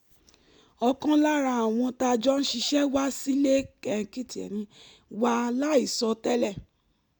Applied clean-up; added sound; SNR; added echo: none; none; none; none.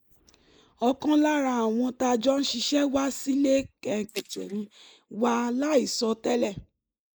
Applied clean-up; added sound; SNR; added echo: neural mask model Resemble Enhance denoiser.